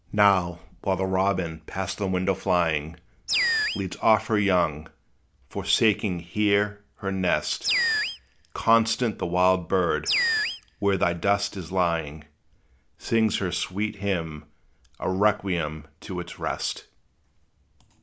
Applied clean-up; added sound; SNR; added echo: none; Animal; 3 dB; none.